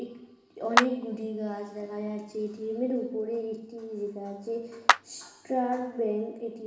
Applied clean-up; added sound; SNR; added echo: none; Clapping; -3 dB; reverberation time 0.9 s.